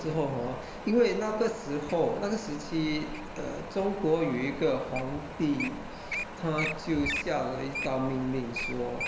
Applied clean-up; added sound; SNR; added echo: none; Wind + Wild animals; 8 dB; none.